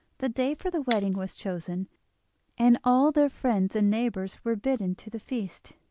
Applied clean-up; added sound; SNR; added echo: neural mask model Resemble Enhance denoiser.